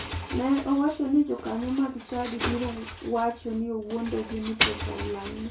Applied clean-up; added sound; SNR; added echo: none; Engine; 4 dB; reverberation time 0.3 s.